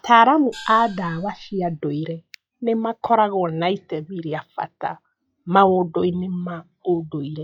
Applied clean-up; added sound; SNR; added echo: classical method log-MMSE.